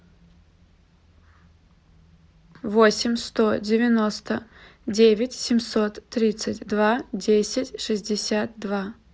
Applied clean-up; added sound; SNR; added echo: none; none; none; none.